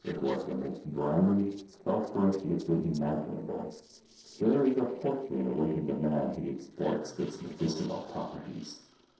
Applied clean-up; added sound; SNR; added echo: neural separator model SepFormer DNS4.